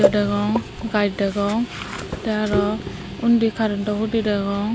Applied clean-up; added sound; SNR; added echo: none; Guitar; 14 dB; none.